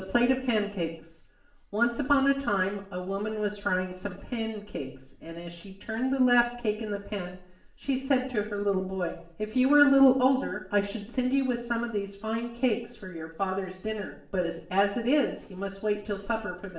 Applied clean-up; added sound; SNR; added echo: none; none; none; reverberation time 0.5 s.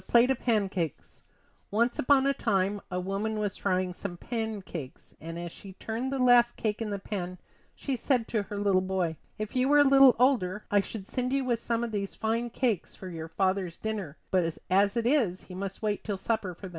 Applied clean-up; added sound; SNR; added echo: none; none; none; none.